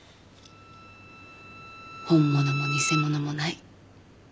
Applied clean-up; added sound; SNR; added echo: none; Bowed string instrument; 9 dB; none.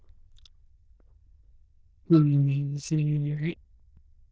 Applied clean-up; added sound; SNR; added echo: neural diffusion model UNIVERSE++.